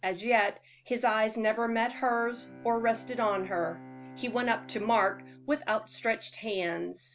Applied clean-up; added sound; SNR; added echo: none; Bowed string instrument; 19 dB; none.